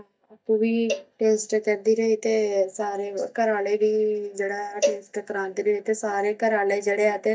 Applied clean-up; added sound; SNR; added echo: neural mask model DeepFilterNet 3.